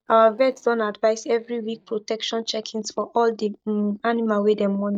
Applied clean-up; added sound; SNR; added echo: neural mask model DeepFilterNet 3.